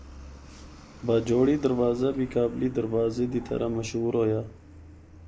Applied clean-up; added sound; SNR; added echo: none; Truck; 17 dB; none.